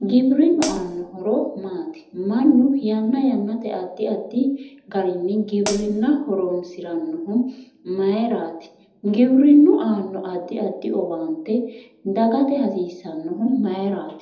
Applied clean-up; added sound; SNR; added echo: none; Hi-hat; 9 dB; reverberation time 0.8 s.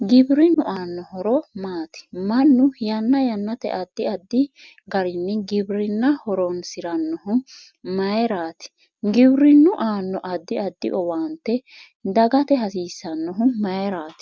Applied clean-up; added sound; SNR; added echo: none; none; none; none.